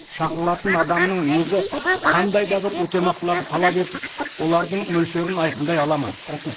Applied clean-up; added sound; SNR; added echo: neural mask model Resemble Enhance denoiser.